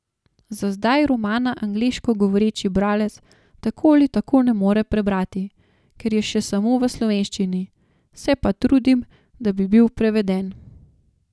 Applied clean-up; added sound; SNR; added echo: none; none; none; none.